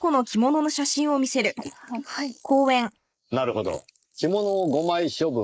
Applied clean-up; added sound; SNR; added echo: neural mask model Resemble Enhance denoiser.